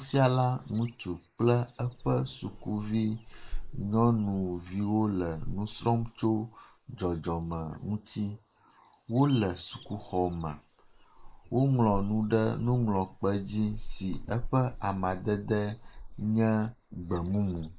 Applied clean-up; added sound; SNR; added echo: neural mask model Resemble Enhance denoiser.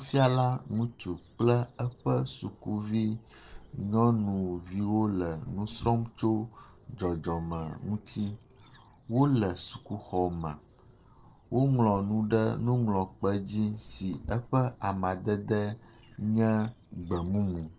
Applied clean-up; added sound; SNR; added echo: neural separator model SepFormer DNS4.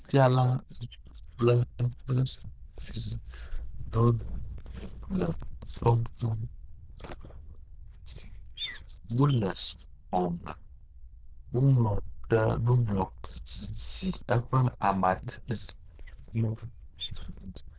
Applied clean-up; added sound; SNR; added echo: neural diffusion model UNIVERSE++.